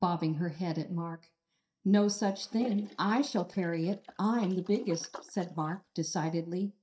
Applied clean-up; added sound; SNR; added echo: neural mask model DeepFilterNet 3.